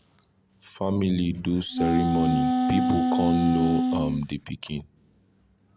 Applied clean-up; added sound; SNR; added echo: none; Wind instrument, woodwind instrument; -4 dB; none.